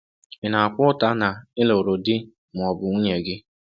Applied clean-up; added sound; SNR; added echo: none; none; none; none.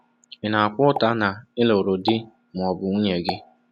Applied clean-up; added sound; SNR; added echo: none; Explosion; 14 dB; none.